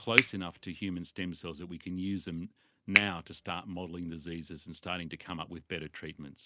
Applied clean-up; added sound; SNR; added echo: none; Finger snapping; -2 dB; none.